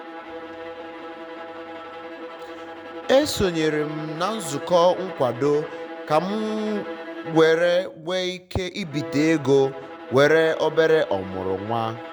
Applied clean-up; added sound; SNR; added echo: none; Bowed string instrument; 13 dB; none.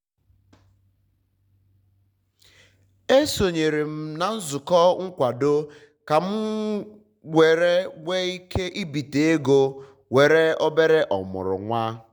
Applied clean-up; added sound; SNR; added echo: none; none; none; none.